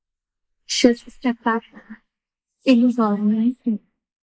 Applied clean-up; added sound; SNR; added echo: neural mask model Resemble Enhance denoiser.